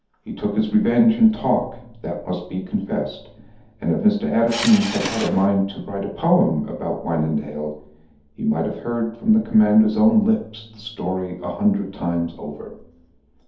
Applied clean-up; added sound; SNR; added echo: none; Subway, metro, underground / Engine; 7 dB; reverberation time 0.6 s.